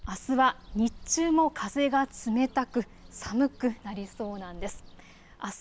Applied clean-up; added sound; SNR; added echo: none; Bird; 18 dB; none.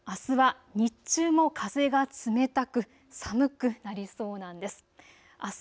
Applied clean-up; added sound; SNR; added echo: none; none; none; none.